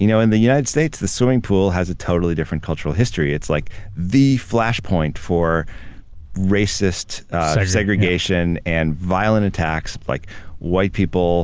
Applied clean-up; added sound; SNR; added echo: none; Walk, footsteps; 13 dB; none.